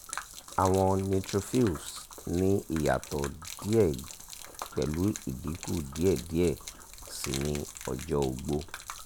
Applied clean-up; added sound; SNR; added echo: none; Gurgling / Liquid; 13 dB; none.